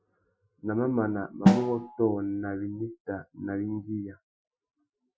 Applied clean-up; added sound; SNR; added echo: classical method Wiener filter.